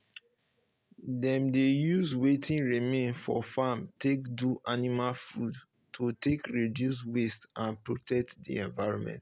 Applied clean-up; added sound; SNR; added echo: none; none; none; none.